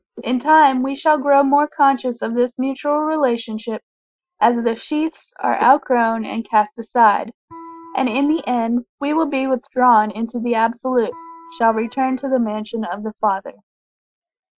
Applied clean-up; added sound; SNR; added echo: classical method Wiener filter.